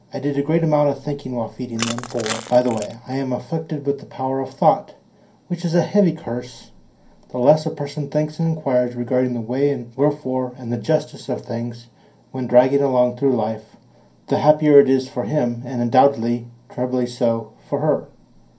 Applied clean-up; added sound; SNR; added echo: none; Crushing; 11 dB; reverberation time 0.3 s.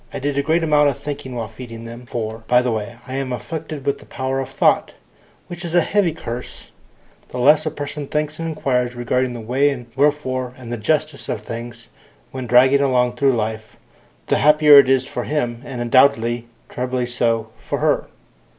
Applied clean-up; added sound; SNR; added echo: none; none; none; none.